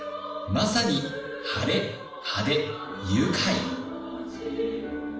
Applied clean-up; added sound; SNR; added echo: none; none; none; reverberation time 0.8 s.